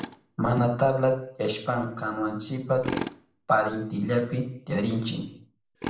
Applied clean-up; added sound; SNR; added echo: none; Tools; 13 dB; reverberation time 0.5 s.